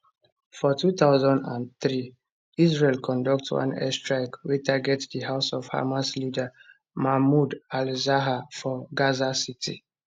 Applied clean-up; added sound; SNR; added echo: none; none; none; none.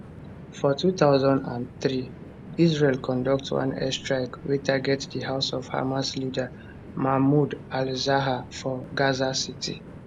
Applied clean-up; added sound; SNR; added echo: none; Train; 16 dB; none.